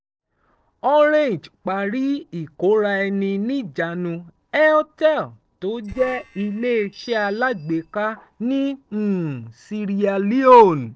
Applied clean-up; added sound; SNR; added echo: neural separator model SepFormer DNS4.